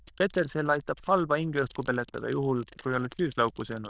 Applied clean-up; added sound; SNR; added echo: neural diffusion model UNIVERSE++.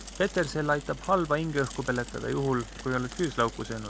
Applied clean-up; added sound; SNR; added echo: none; Mechanisms / Bicycle; 13 dB; none.